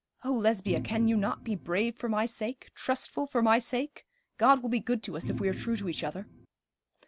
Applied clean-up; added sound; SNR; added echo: none; Organ; 9 dB; none.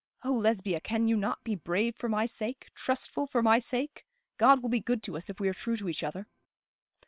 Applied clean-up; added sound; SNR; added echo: neural separator model SepFormer WHAM!.